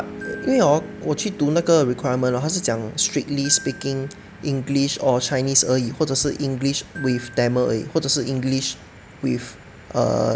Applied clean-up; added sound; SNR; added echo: none; Piano + Glockenspiel; 18 dB; none.